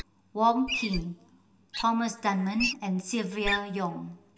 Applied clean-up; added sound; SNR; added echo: none; Wild animals; 8 dB; reverberation time 0.8 s.